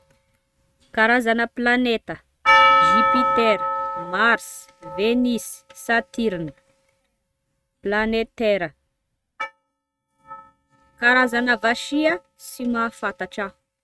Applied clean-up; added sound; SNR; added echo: neural mask model RNNoise.